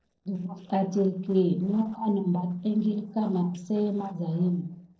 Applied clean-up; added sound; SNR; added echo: neural separator model SepFormer DNS4.